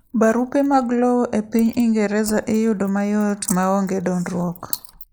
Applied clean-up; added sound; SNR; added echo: neural mask model Resemble Enhance denoiser.